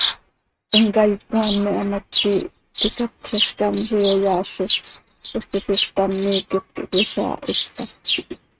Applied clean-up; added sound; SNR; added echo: neural mask model RNNoise.